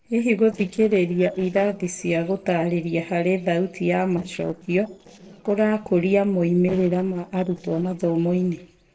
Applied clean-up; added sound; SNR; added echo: neural separator model SepFormer DNS4.